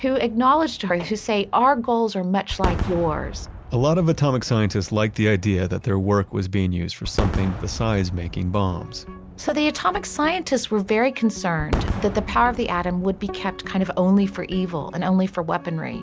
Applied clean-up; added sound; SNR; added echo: none; Fireworks; 11 dB; none.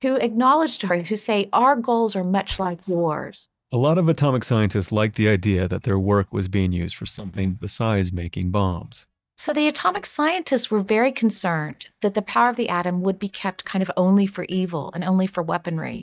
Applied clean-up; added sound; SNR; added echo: neural mask model DeepFilterNet 3.